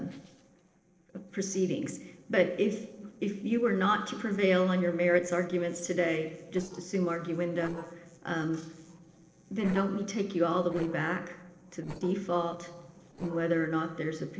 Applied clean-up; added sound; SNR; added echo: neural separator model SepFormer DNS4.